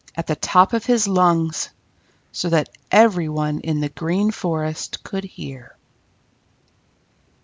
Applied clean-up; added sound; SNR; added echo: none; none; none; none.